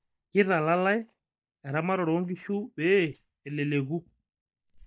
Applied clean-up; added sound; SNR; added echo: neural mask model DeepFilterNet 3.